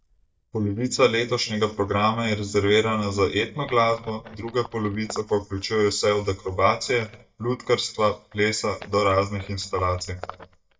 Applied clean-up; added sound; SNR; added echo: neural mask model DeepFilterNet 3.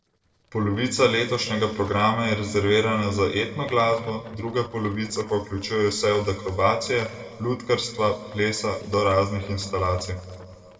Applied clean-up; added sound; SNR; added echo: neural separator model SepFormer DNS4.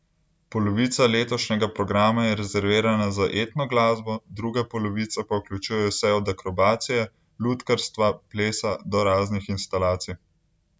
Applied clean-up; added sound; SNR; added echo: none; none; none; none.